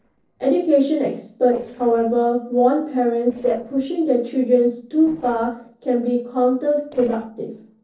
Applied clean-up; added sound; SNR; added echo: neural separator model SepFormer DNS4.